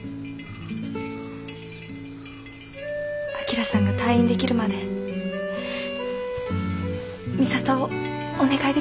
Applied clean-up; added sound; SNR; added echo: none; none; none; none.